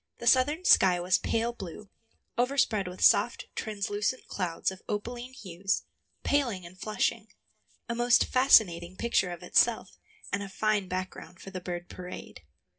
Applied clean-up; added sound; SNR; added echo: none; none; none; reverberation time 0.3 s.